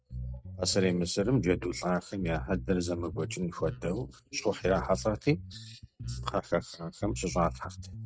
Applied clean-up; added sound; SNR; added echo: neural mask model RNNoise.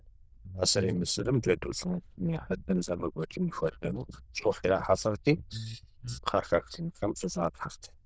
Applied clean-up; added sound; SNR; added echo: neural diffusion model UNIVERSE++.